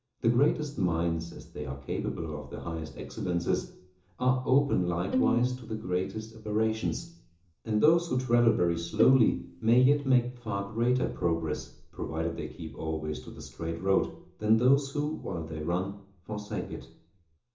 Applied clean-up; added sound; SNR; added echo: none; Bowed string instrument; 4 dB; reverberation time 0.7 s.